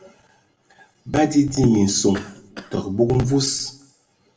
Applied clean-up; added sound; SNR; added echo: none; Cough; 19 dB; reverberation time 0.3 s.